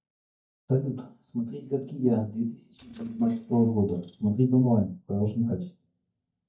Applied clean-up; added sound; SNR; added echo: neural mask model DeepFilterNet 3.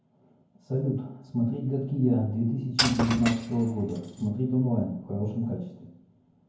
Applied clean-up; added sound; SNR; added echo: none; Shatter / Crushing; 5 dB; reverberation time 0.9 s.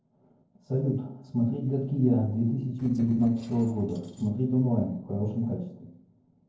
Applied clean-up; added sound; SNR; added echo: neural separator model SepFormer DNS4.